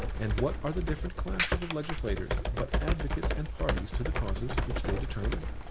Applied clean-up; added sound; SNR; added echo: none; Computer keyboard; -5 dB; none.